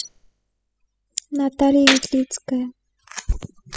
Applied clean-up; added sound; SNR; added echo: classical method spectral subtraction.